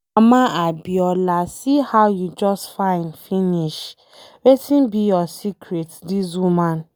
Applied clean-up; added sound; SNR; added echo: none; none; none; none.